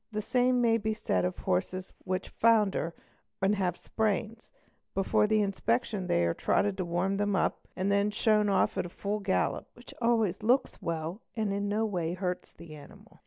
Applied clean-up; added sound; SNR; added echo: none; none; none; none.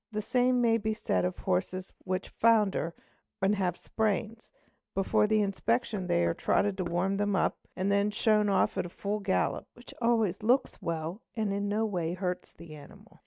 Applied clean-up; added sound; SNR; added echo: neural mask model RNNoise.